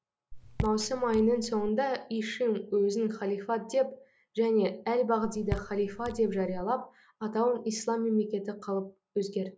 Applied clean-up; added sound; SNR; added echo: none; Raindrop / Drip; 9 dB; none.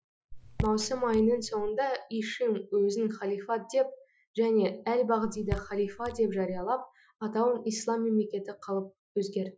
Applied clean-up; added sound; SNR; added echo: classical method Wiener filter.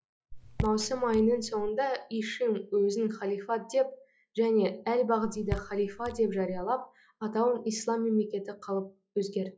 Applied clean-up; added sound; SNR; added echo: classical method log-MMSE.